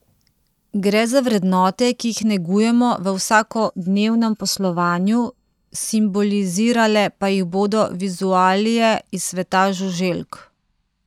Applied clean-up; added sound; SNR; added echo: neural mask model DeepFilterNet 3.